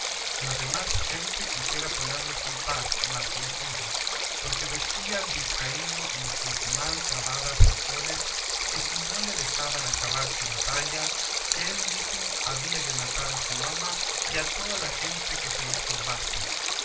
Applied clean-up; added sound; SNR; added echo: none; Stream; -3 dB; reverberation time 0.2 s.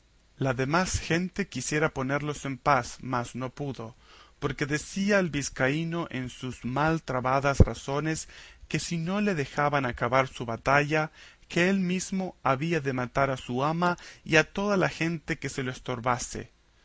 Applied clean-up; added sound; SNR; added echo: none; none; none; none.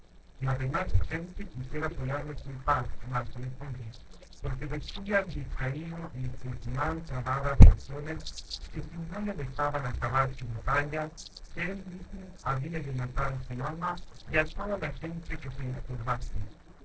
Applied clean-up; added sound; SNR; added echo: neural separator model SepFormer DNS4.